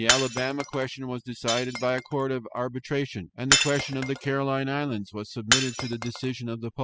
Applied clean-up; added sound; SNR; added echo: classical method spectral subtraction.